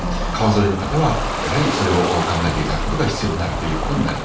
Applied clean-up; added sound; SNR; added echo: none; Ocean; 6 dB; reverberation time 0.5 s.